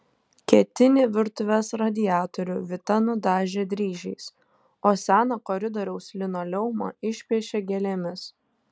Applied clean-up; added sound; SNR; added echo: none; none; none; none.